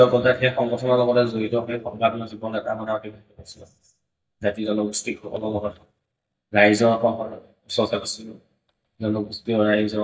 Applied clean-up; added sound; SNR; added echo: neural mask model DeepFilterNet 3.